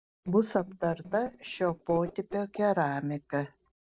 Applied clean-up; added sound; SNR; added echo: neural separator model SepFormer DNS4.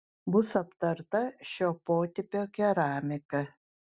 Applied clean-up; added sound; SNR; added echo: none; none; none; none.